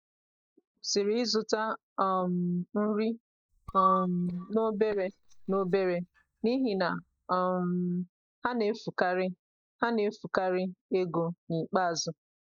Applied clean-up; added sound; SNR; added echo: neural mask model DeepFilterNet 3.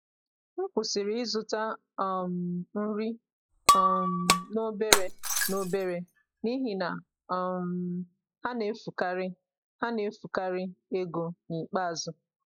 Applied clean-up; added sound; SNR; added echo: classical method log-MMSE.